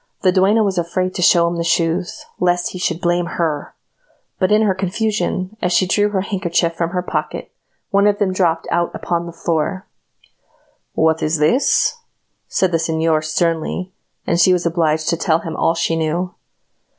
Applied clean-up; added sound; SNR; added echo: none; none; none; none.